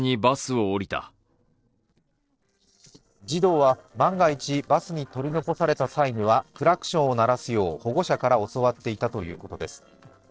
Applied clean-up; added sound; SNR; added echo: neural separator model SepFormer DNS4.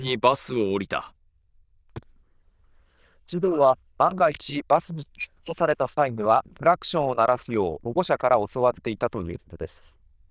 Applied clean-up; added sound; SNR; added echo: neural diffusion model UNIVERSE++.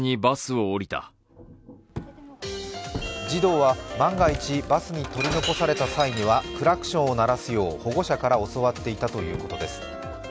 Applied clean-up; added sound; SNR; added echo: none; Shatter; 13 dB; none.